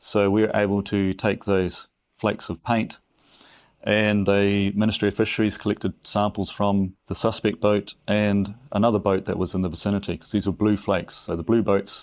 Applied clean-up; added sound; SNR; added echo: neural mask model Resemble Enhance denoiser.